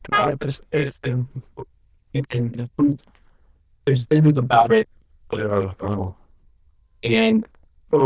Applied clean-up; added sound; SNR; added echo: neural diffusion model UNIVERSE++.